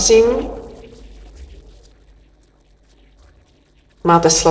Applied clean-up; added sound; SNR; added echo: neural separator model SepFormer DNS4.